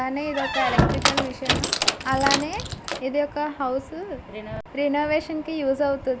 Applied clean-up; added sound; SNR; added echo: none; Squeak; -2 dB; none.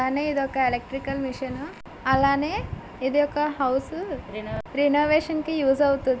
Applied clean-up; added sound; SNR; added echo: none; none; none; none.